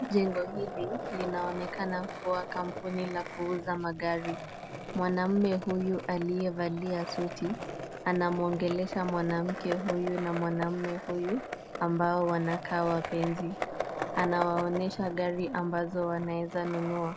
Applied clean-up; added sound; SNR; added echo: none; Skateboard; 8 dB; none.